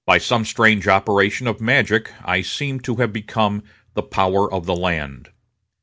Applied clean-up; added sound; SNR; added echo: none; none; none; none.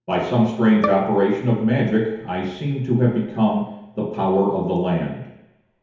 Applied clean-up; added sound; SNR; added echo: none; Bowed string instrument; 11 dB; reverberation time 1.0 s.